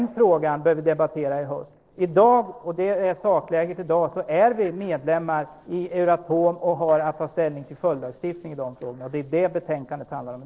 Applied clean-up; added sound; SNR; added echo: neural separator model SepFormer DNS4.